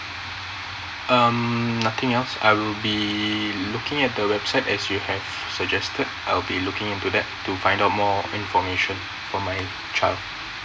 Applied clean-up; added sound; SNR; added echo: none; none; none; none.